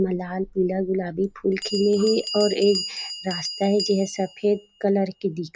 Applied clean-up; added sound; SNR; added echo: none; Bell; 12 dB; none.